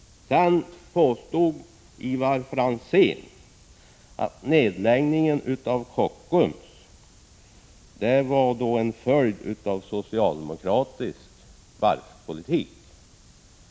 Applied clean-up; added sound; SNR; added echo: none; none; none; none.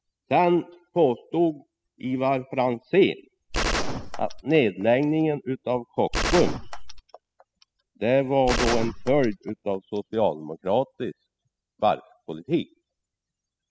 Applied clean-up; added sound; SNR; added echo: classical method spectral subtraction.